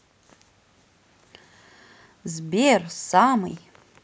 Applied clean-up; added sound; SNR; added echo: none; none; none; none.